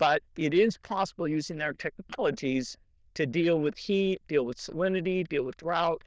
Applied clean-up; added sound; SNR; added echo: neural diffusion model UNIVERSE++.